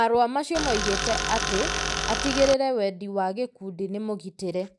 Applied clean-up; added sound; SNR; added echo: none; Tools; 1 dB; none.